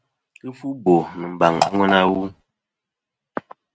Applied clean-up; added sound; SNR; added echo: neural mask model RNNoise.